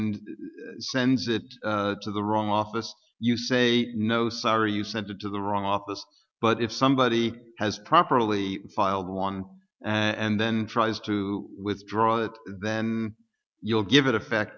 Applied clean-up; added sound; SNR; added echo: none; none; none; none.